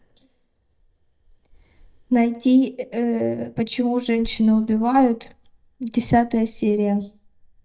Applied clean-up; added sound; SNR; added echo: neural mask model DeepFilterNet 3.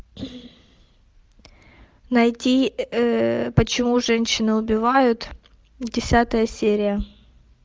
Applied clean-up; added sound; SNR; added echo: none; none; none; none.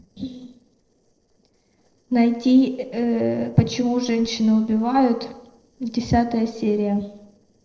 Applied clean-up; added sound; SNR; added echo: neural separator model SepFormer DNS4.